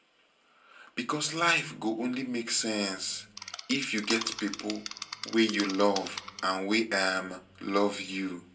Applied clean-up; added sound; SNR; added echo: none; Insect; 9 dB; reverberation time 0.2 s.